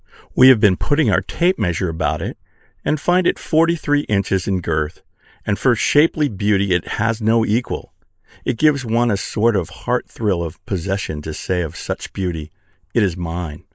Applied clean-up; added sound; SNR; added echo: neural mask model Resemble Enhance denoiser.